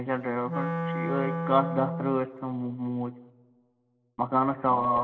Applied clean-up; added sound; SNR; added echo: none; Wind instrument, woodwind instrument; 3 dB; reverberation time 1.3 s.